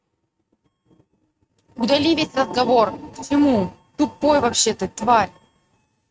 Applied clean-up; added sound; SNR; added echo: neural mask model RNNoise.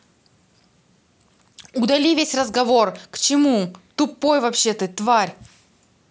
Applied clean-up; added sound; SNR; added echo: none; none; none; none.